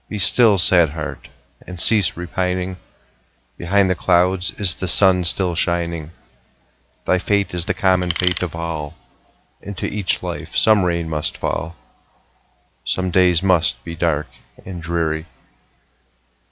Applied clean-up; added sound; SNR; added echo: none; Tools; 3 dB; none.